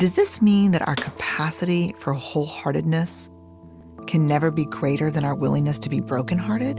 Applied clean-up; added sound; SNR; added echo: none; Bathtub (filling or washing) / Water / Splash, splatter; 19 dB; none.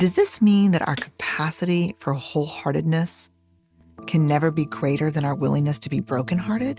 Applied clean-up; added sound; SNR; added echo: neural mask model RNNoise.